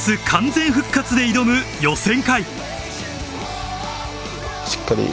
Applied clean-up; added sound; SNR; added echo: none; Bass guitar + Applause / Cheering; 17 dB; none.